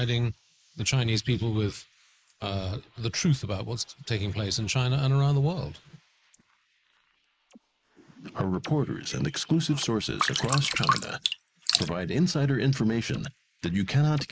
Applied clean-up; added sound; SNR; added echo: neural mask model Resemble Enhance denoiser.